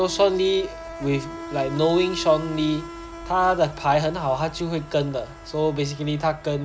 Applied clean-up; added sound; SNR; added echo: none; Insect; 14 dB; none.